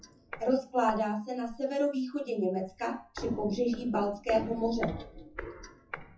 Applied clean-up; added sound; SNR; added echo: classical method WPE with log-MMSE.